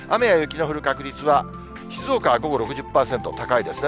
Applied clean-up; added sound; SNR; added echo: none; none; none; none.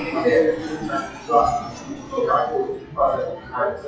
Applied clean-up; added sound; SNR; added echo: classical method WPE with log-MMSE.